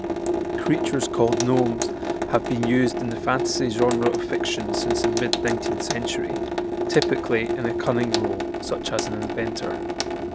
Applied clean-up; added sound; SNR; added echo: none; Sink (filling or washing) / Water tap, faucet; 0 dB; none.